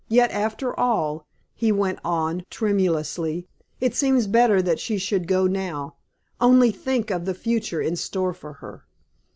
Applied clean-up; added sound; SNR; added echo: none; none; none; none.